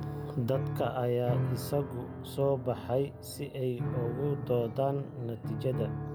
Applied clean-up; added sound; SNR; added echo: none; Piano; 4 dB; none.